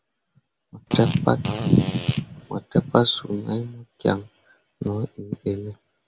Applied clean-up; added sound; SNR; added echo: none; Fart; 9 dB; none.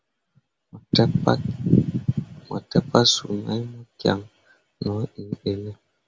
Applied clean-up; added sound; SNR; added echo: none; none; none; none.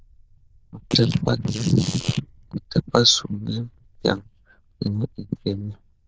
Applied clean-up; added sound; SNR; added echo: neural diffusion model UNIVERSE++.